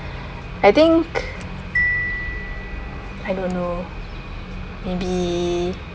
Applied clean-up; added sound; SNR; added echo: none; Marimba, xylophone; 7 dB; none.